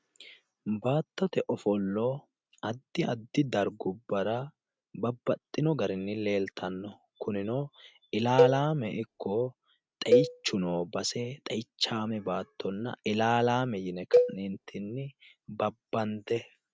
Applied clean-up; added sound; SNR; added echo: none; Cowbell; -1 dB; none.